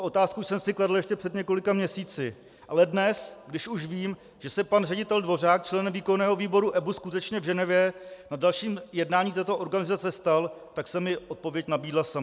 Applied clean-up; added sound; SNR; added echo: none; none; none; none.